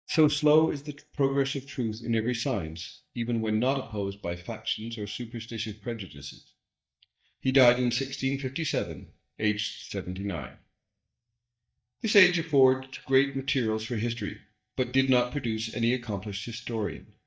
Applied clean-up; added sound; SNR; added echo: neural mask model DeepFilterNet 3.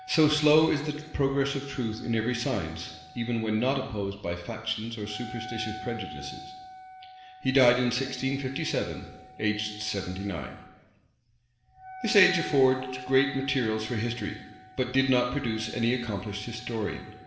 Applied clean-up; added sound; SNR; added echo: none; Wind instrument, woodwind instrument; 17 dB; reverberation time 1.2 s.